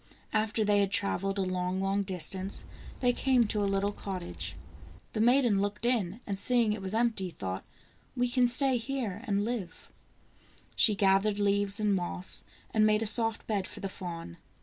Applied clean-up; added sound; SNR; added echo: none; Wind; 13 dB; none.